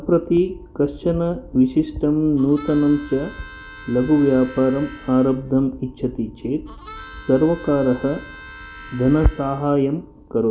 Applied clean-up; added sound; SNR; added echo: none; Harmonica; 20 dB; none.